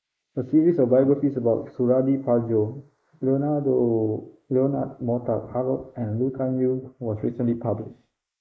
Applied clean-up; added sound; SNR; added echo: neural mask model Resemble Enhance denoiser.